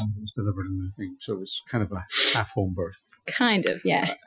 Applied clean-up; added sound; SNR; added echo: classical method Wiener filter.